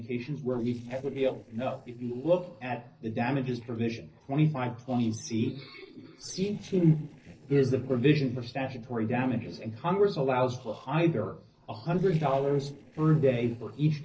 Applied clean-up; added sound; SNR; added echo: neural separator model SepFormer DNS4.